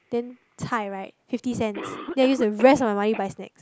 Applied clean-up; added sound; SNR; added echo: none; Cough; 16 dB; none.